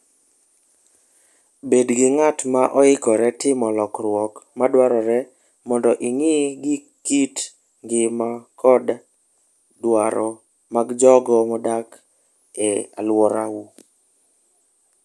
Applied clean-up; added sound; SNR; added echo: none; none; none; none.